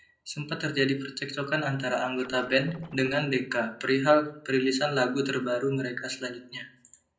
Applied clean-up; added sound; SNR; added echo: none; Scratching (performance technique); 20 dB; reverberation time 0.5 s.